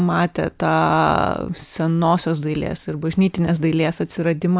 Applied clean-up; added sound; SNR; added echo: none; none; none; none.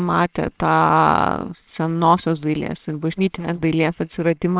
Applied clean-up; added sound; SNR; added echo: neural separator model SepFormer WHAMR!.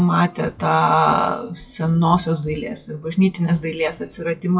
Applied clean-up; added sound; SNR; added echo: classical method WPE with log-MMSE.